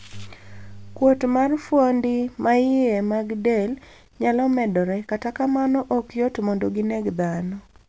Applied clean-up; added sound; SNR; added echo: none; none; none; none.